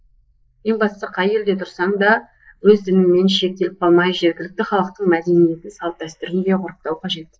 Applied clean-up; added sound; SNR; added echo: neural mask model Resemble Enhance denoiser.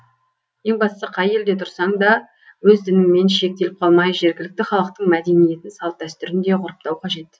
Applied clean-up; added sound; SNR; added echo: none; none; none; none.